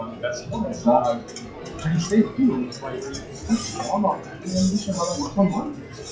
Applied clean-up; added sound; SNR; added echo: classical method WPE with log-MMSE.